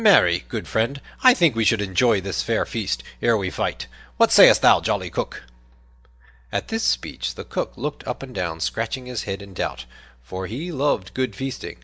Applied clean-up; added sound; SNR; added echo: none; none; none; none.